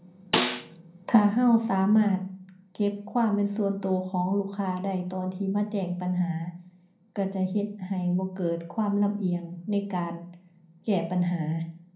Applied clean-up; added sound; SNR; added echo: none; Snare drum; 3 dB; reverberation time 0.5 s.